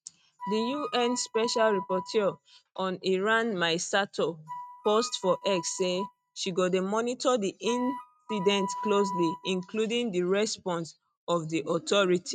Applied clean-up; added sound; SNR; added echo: neural mask model RNNoise.